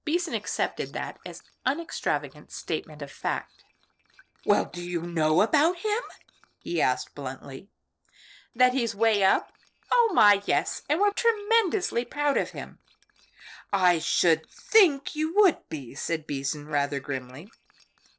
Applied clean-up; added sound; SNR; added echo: neural separator model SepFormer DNS4.